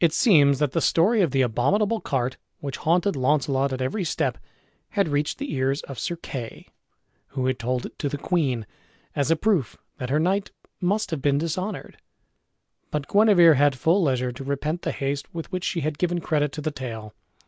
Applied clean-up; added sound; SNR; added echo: none; none; none; none.